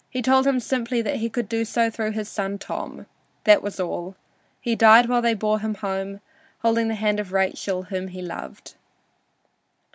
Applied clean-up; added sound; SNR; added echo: none; none; none; none.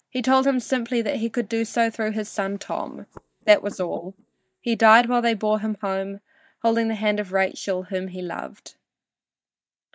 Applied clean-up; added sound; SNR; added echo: neural mask model DeepFilterNet 3.